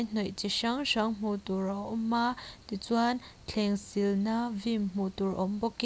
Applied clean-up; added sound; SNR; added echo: none; none; none; none.